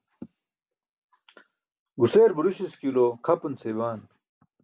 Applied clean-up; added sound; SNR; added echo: none; none; none; none.